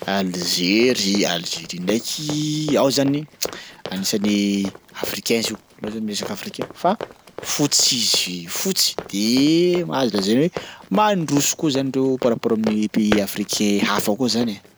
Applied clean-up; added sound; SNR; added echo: none; Run; 14 dB; none.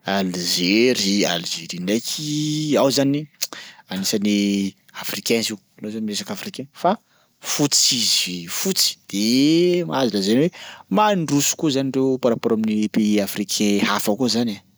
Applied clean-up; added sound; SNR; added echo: none; none; none; none.